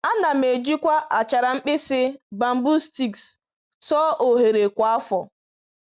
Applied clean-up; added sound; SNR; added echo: none; none; none; none.